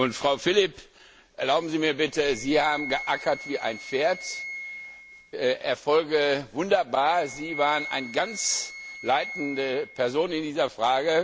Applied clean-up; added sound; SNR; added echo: none; Wind instrument, woodwind instrument; 14 dB; none.